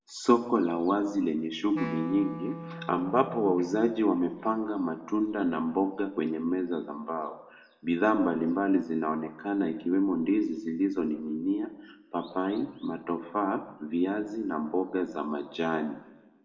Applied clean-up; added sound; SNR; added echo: none; Wind instrument, woodwind instrument; 13 dB; reverberation time 0.7 s.